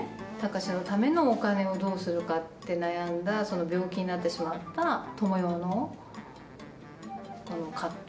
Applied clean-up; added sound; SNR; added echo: none; none; none; none.